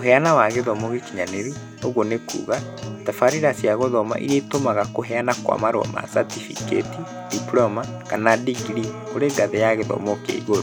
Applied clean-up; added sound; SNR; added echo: none; Acoustic guitar; 11 dB; none.